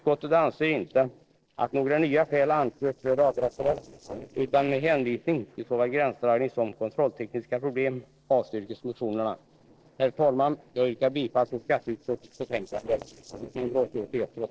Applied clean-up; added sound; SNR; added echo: neural separator model SepFormer DNS4.